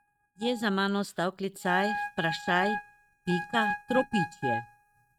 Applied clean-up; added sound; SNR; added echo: neural mask model RNNoise.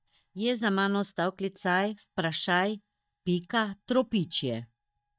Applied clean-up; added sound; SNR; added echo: neural mask model DeepFilterNet 3.